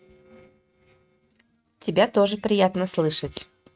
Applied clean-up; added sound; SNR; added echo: neural mask model RNNoise.